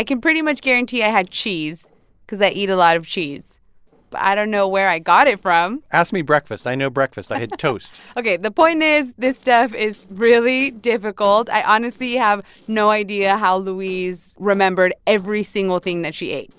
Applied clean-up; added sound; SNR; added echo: neural separator model SepFormer DNS4.